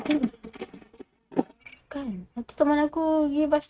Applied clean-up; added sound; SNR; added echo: neural mask model RNNoise.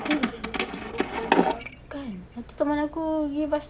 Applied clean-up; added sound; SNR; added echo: none; Keys jangling; 0 dB; none.